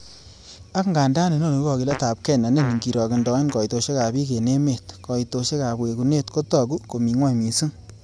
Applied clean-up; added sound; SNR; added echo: none; Fart; 19 dB; none.